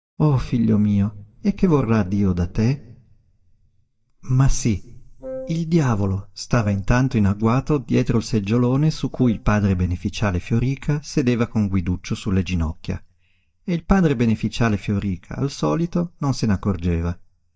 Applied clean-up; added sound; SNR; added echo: neural mask model DeepFilterNet 3.